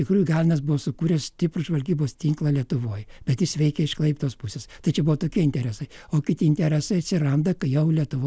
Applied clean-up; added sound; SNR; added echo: none; none; none; none.